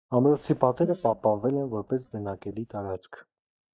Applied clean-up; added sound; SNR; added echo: neural mask model DeepFilterNet 3.